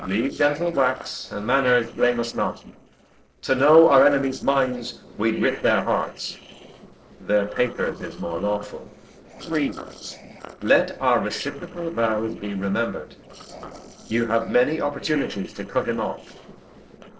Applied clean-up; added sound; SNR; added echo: neural separator model SepFormer DNS4.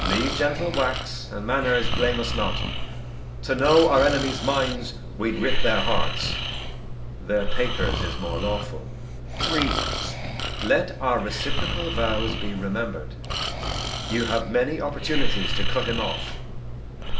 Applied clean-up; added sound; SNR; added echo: none; Breathing; 0 dB; reverberation time 1.7 s.